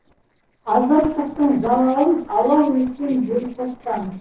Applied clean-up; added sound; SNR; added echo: neural separator model SepFormer DNS4.